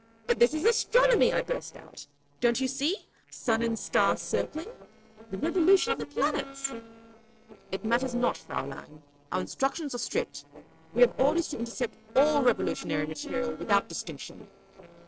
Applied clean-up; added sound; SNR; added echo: neural separator model SepFormer DNS4.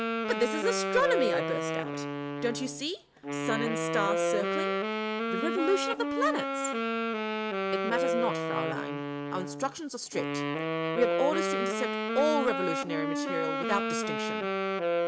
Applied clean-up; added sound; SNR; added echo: none; Wind instrument, woodwind instrument; -2 dB; none.